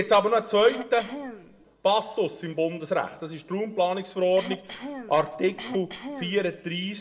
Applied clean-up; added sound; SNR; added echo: none; Cough; 12 dB; reverberation time 0.5 s.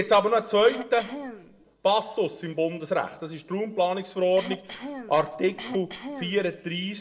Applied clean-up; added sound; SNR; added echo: neural separator model SepFormer DNS4.